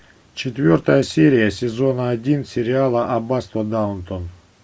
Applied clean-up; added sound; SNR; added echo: none; none; none; none.